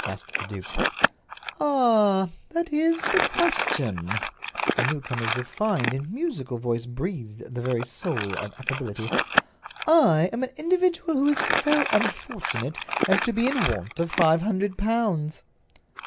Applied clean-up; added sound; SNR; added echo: none; Crumpling, crinkling; 5 dB; none.